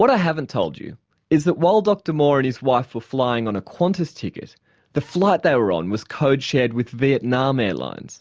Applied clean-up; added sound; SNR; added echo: none; none; none; none.